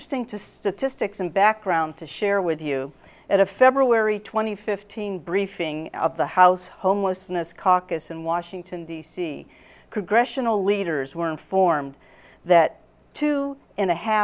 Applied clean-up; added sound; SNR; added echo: none; none; none; none.